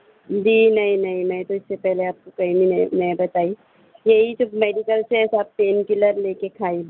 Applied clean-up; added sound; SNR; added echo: none; none; none; none.